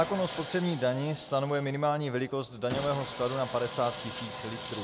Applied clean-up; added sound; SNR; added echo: none; Sawing; 10 dB; none.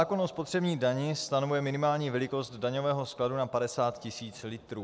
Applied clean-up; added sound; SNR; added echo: none; none; none; none.